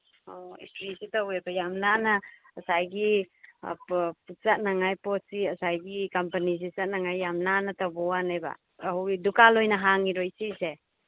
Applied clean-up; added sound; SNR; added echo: none; none; none; none.